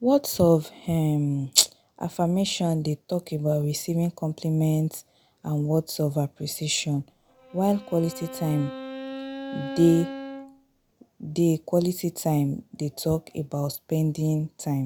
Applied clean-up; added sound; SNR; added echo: none; Bowed string instrument; 11 dB; none.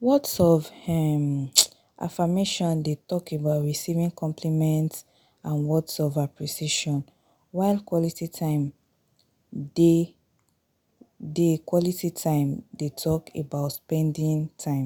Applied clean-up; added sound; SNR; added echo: none; none; none; none.